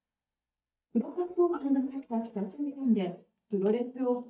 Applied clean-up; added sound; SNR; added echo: neural mask model DeepFilterNet 3.